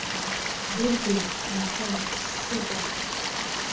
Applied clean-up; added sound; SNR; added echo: none; Stream; -2 dB; reverberation time 0.3 s.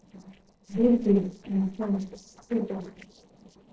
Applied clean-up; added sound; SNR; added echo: neural separator model SepFormer DNS4.